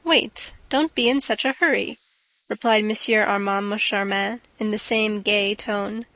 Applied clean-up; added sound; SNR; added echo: neural mask model Resemble Enhance denoiser.